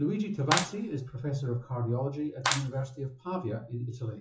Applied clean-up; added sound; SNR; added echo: classical method WPE with log-MMSE.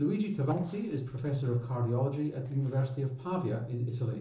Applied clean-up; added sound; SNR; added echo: neural separator model SepFormer DNS4.